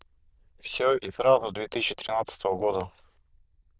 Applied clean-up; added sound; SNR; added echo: neural diffusion model UNIVERSE++.